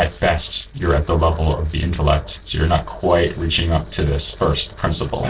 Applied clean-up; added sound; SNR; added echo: neural separator model SepFormer DNS4.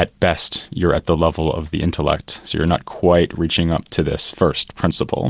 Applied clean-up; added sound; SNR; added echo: none; none; none; none.